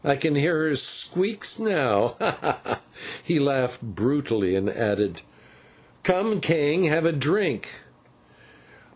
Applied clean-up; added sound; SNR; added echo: none; none; none; none.